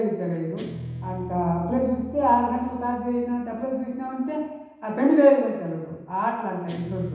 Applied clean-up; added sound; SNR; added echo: none; Guitar; 16 dB; reverberation time 1.1 s.